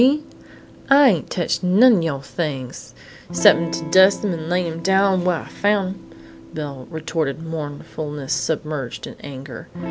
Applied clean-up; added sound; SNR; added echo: none; Electric guitar / Strum; 15 dB; none.